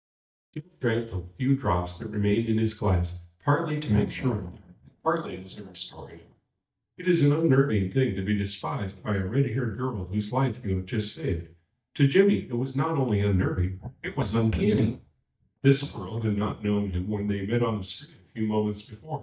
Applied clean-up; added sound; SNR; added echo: neural mask model DeepFilterNet 3.